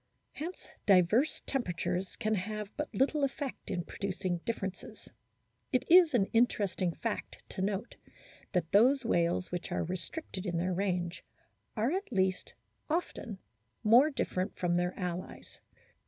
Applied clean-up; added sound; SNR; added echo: none; none; none; none.